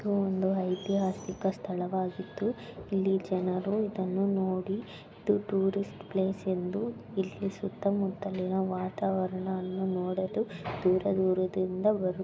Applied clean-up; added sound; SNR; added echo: none; none; none; none.